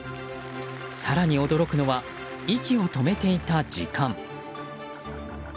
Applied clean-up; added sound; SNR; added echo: none; Applause; 20 dB; none.